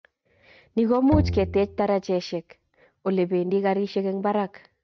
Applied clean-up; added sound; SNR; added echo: neural mask model RNNoise.